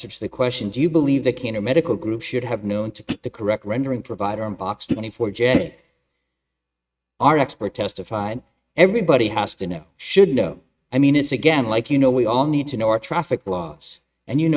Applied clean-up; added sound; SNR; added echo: neural mask model RNNoise.